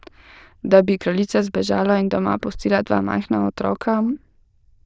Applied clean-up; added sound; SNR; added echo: neural diffusion model UNIVERSE++.